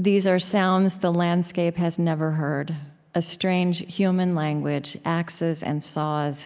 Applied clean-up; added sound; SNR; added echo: none; none; none; none.